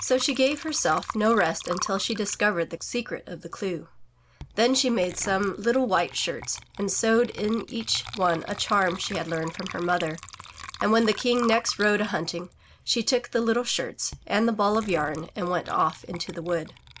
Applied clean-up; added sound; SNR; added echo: none; Water / Liquid; 16 dB; none.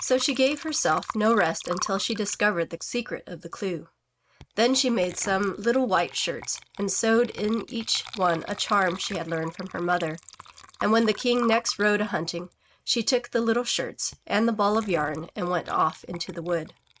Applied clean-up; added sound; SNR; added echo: neural mask model RNNoise.